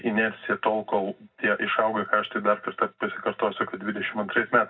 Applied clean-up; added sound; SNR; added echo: none; none; none; reverberation time 0.4 s.